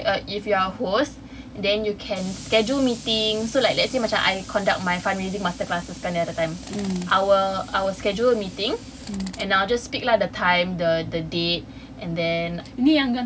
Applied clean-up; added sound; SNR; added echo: none; Tools; 17 dB; none.